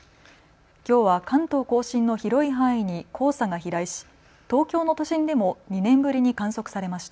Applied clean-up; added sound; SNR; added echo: none; none; none; none.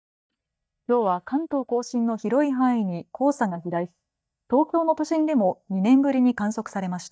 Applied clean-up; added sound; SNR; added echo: neural mask model DeepFilterNet 3.